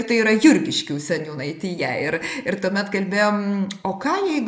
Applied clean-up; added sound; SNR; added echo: neural mask model Resemble Enhance denoiser.